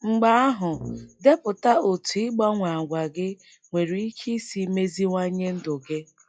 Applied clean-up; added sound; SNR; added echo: classical method log-MMSE.